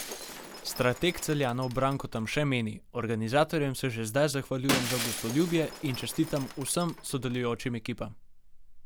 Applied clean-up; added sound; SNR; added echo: none; Shatter; 10 dB; none.